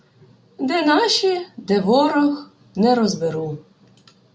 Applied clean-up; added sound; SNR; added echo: none; none; none; none.